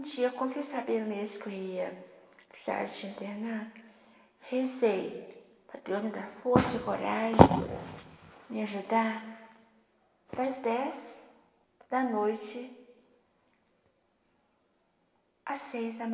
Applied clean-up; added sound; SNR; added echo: none; none; none; reverberation time 1.3 s.